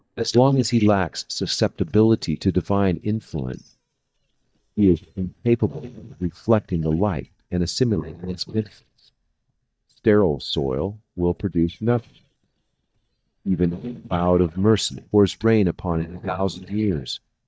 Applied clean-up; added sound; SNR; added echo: neural mask model DeepFilterNet 3.